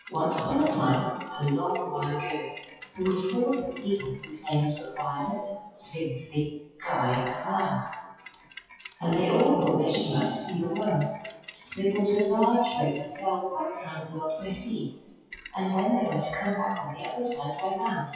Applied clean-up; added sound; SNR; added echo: classical method WPE with log-MMSE.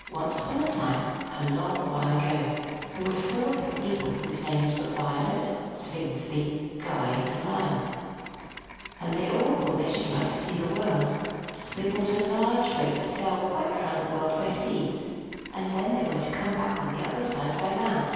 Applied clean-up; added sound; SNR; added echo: none; Mechanisms; 16 dB; reverberation time 2.1 s.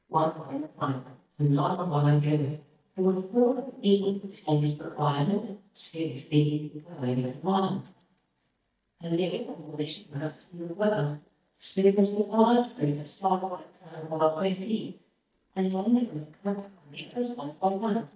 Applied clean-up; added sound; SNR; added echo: neural mask model DeepFilterNet 3.